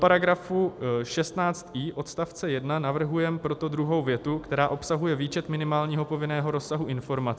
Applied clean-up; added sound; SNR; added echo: none; none; none; none.